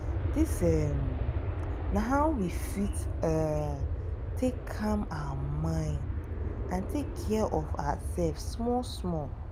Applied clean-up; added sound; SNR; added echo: none; Aircraft; 0 dB; none.